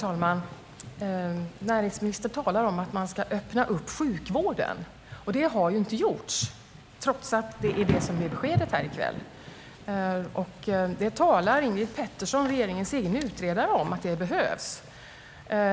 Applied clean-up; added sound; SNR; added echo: none; Thunder / Rain; 13 dB; none.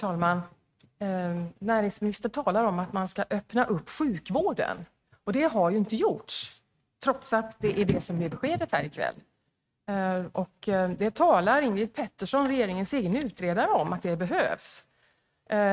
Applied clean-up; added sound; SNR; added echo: neural mask model RNNoise.